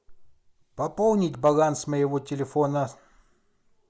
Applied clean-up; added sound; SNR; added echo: none; none; none; none.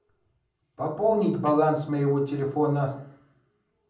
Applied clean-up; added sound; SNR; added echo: none; none; none; reverberation time 0.6 s.